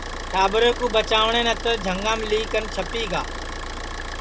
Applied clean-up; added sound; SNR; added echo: none; Idling / Car; 7 dB; none.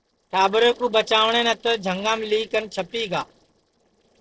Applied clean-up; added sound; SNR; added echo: neural separator model SepFormer DNS4.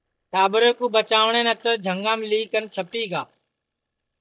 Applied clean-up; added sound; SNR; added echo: neural mask model DeepFilterNet 3.